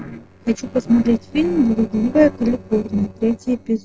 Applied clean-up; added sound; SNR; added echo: neural separator model SepFormer DNS4.